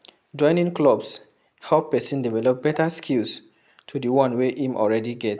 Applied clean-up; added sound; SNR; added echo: none; none; none; none.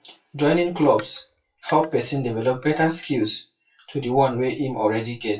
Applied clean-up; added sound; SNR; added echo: classical method WPE with log-MMSE.